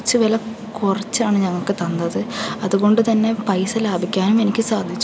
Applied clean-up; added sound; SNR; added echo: none; none; none; none.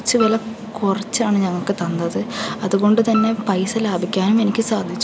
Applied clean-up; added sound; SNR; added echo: none; Piano; 14 dB; none.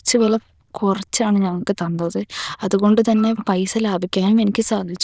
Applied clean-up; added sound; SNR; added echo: neural diffusion model UNIVERSE++.